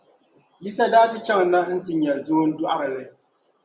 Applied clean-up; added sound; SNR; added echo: none; none; none; none.